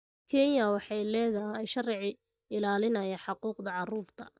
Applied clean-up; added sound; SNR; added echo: neural mask model DeepFilterNet 3.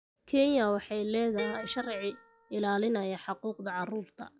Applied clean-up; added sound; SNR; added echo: classical method log-MMSE.